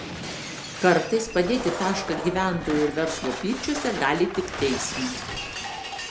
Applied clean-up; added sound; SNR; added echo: none; Shatter; 7 dB; none.